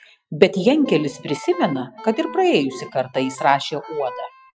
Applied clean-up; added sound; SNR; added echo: classical method Wiener filter.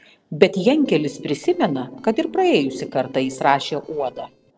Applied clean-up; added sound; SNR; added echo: neural separator model SepFormer DNS4.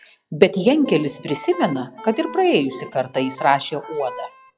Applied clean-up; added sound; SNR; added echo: classical method log-MMSE.